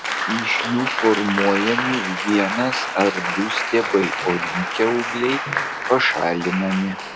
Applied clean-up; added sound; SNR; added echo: none; Applause; 3 dB; none.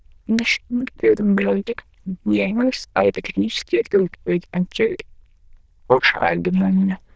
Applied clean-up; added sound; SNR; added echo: neural diffusion model UNIVERSE++.